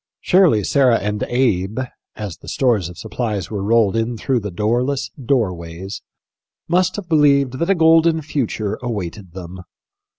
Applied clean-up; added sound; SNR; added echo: none; none; none; none.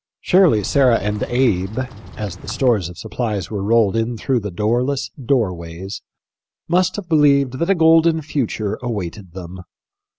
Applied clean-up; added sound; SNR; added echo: none; Bird vocalization, bird call, bird song; 14 dB; none.